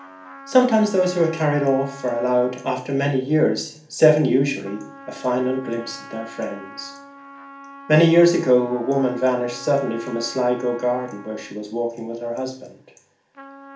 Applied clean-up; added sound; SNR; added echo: none; Trumpet; 19 dB; reverberation time 0.4 s.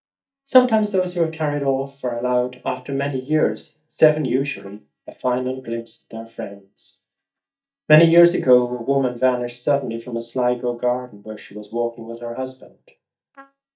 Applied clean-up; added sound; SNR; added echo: neural mask model DeepFilterNet 3.